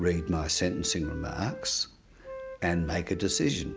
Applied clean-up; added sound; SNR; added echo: none; Wind instrument, woodwind instrument; 14 dB; none.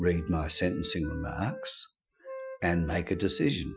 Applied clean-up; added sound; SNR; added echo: classical method Wiener filter.